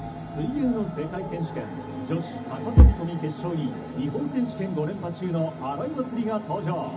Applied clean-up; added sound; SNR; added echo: none; Bass drum / Thump, thud; -1 dB; reverberation time 0.4 s.